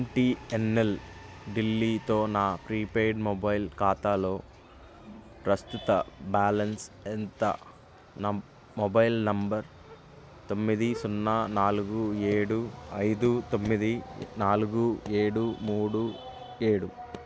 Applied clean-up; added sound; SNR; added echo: none; none; none; none.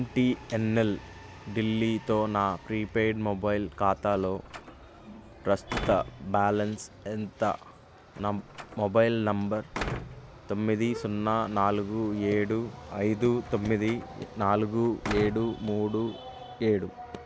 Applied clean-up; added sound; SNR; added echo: none; Slam; 13 dB; none.